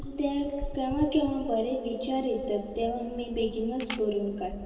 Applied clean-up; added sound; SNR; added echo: none; Camera; 12 dB; reverberation time 2.5 s.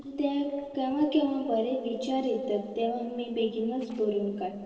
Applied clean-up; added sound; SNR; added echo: neural separator model SepFormer DNS4.